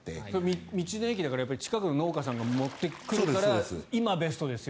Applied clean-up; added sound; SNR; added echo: none; Water / Splash, splatter; 17 dB; none.